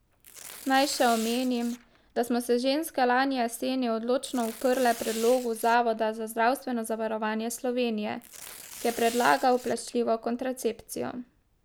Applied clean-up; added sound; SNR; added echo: none; Tearing; 18 dB; none.